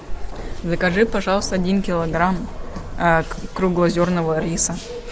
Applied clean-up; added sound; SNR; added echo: none; none; none; none.